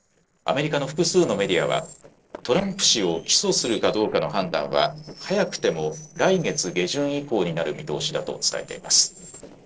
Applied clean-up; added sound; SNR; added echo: neural separator model SepFormer DNS4.